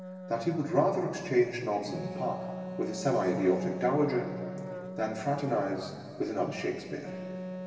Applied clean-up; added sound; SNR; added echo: none; Wind instrument, woodwind instrument; 10 dB; reverberation time 2.6 s.